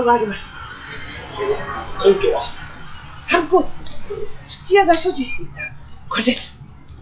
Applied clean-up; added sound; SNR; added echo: classical method log-MMSE.